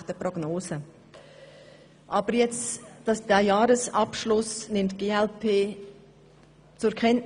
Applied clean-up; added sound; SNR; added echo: none; none; none; none.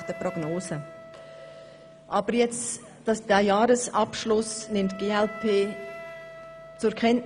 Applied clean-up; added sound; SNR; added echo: none; Wind instrument, woodwind instrument; 17 dB; none.